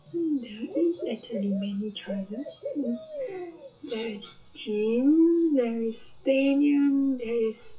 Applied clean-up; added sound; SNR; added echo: classical method WPE with log-MMSE.